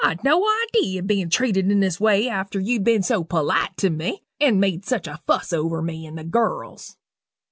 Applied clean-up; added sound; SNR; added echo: none; none; none; none.